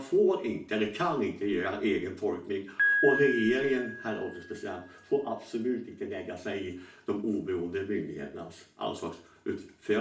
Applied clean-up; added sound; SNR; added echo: none; Piano; 7 dB; reverberation time 0.4 s.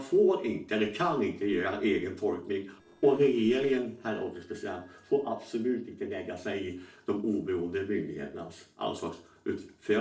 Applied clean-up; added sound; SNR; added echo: neural separator model SepFormer DNS4.